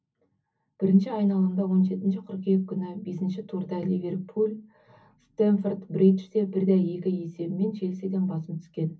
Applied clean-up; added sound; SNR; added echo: none; none; none; reverberation time 0.3 s.